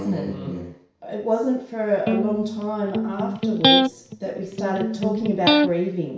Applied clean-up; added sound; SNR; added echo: none; Electric guitar; -3 dB; reverberation time 0.6 s.